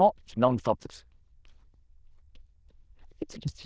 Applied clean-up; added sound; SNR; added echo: neural diffusion model UNIVERSE++.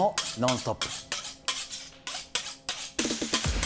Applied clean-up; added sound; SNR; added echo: none; Cutlery, silverware; 2 dB; none.